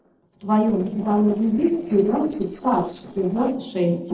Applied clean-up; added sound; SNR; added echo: neural separator model SepFormer DNS4.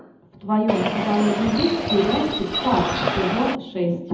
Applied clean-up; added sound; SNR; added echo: none; Bird; 3 dB; reverberation time 0.8 s.